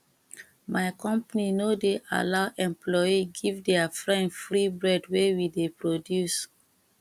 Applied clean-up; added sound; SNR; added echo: none; none; none; none.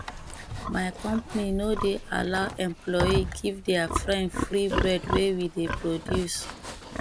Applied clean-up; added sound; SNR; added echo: none; Livestock, farm animals, working animals; 5 dB; none.